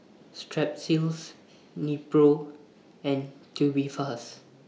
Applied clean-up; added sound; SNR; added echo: none; none; none; none.